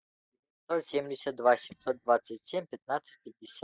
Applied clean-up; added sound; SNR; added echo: neural mask model DeepFilterNet 3.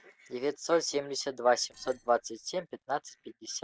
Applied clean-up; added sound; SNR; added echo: neural separator model SepFormer DNS4.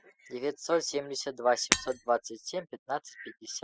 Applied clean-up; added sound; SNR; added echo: classical method spectral subtraction.